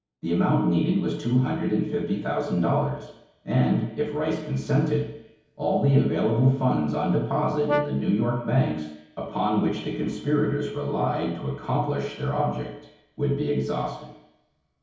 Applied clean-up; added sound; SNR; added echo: none; Brass instrument; 8 dB; reverberation time 2.2 s.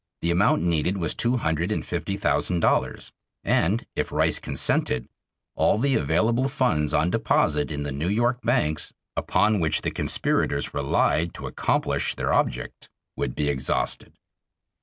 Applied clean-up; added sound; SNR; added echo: none; none; none; none.